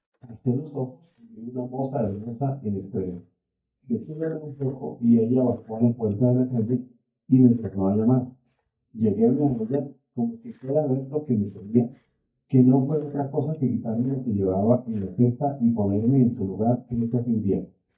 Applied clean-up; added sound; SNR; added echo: neural mask model DeepFilterNet 3.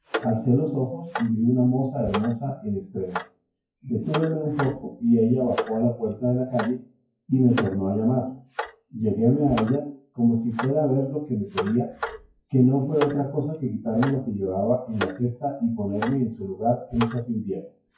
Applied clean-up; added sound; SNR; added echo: classical method WPE with log-MMSE.